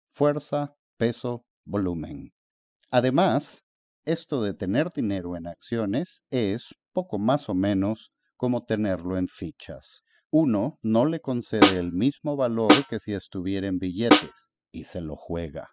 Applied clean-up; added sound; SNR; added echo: classical method spectral subtraction.